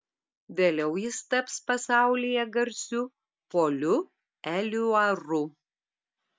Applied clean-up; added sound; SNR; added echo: none; none; none; none.